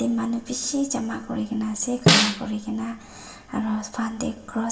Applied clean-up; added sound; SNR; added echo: none; Snare drum; -4 dB; reverberation time 0.2 s.